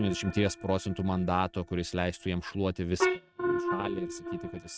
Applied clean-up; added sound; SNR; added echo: neural mask model RNNoise.